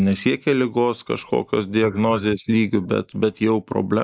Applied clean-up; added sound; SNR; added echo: neural mask model Resemble Enhance denoiser.